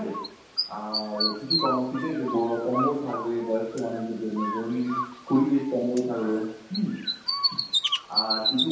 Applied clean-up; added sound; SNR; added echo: none; Bird; 3 dB; reverberation time 0.8 s.